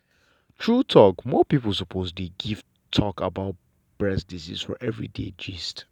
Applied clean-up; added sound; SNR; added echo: none; none; none; none.